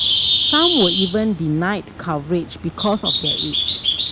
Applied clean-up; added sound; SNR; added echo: none; Bird; -1 dB; none.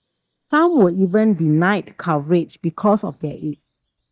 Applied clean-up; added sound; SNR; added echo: neural mask model DeepFilterNet 3.